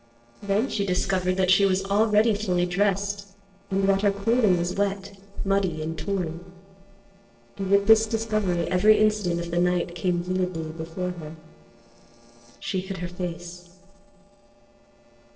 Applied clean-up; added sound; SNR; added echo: neural separator model SepFormer DNS4.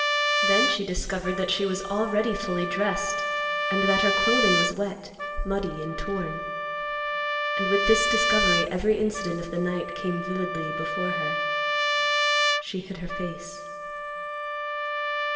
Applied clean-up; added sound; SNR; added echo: none; Trumpet; -2 dB; reverberation time 2.4 s.